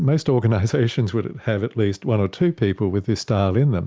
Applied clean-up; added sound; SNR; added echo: none; none; none; none.